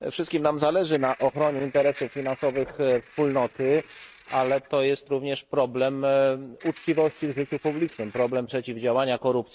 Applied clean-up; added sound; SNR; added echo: neural mask model RNNoise.